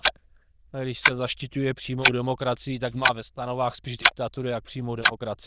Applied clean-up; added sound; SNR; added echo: neural diffusion model UNIVERSE++.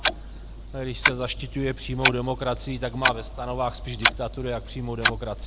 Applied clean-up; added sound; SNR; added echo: none; Clock; -1 dB; none.